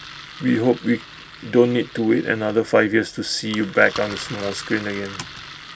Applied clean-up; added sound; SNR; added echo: none; Engine; 16 dB; none.